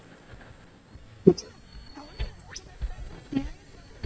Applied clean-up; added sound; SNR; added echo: neural mask model DeepFilterNet 3.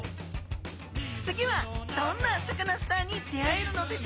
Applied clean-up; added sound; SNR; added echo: none; none; none; none.